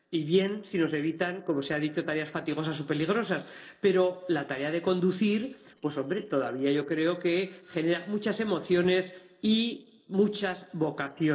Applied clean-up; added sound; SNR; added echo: neural separator model SepFormer DNS4.